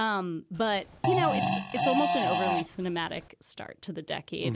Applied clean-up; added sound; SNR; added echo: none; Fart; -2 dB; none.